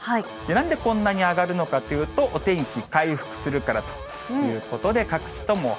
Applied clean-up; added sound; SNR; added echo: none; none; none; none.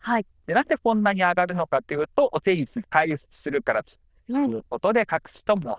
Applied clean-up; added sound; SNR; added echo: neural diffusion model UNIVERSE++.